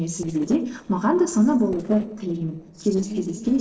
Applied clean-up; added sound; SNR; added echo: neural separator model SepFormer DNS4.